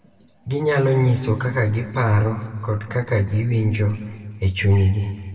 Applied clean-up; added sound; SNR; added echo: none; none; none; reverberation time 1.4 s.